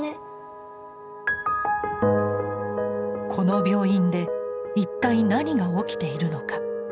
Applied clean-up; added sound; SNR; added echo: none; none; none; none.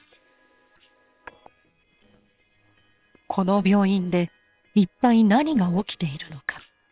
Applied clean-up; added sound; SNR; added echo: neural separator model SepFormer WHAM!.